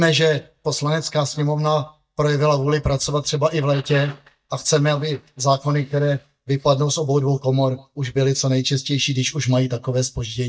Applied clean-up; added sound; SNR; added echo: neural mask model DeepFilterNet 3.